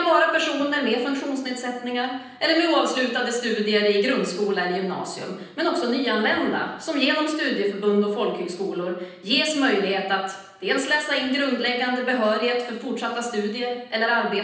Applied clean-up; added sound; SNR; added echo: none; none; none; reverberation time 0.9 s.